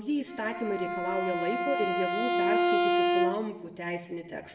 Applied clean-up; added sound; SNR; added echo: none; Bowed string instrument; -4 dB; reverberation time 0.8 s.